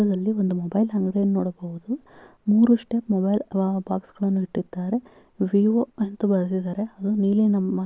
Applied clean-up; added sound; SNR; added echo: none; none; none; none.